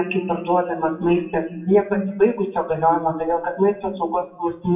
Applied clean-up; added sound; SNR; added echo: classical method WPE with log-MMSE.